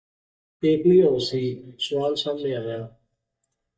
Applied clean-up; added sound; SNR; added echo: neural mask model DeepFilterNet 3.